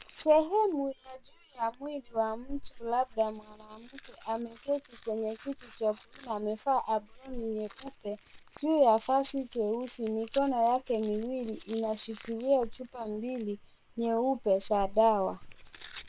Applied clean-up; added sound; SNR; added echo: neural separator model SepFormer WHAM!.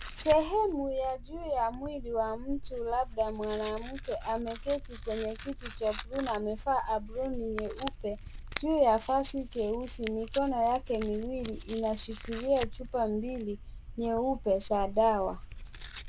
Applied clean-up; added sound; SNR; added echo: none; Tearing; 10 dB; none.